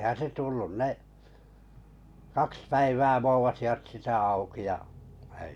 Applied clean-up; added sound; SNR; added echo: none; none; none; none.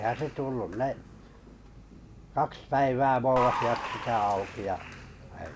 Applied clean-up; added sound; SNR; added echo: none; Applause / Crowd; 9 dB; none.